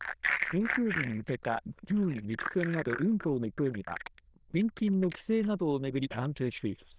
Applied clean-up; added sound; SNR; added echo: neural diffusion model UNIVERSE++.